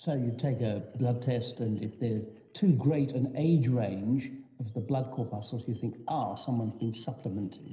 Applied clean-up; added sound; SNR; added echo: neural separator model SepFormer DNS4.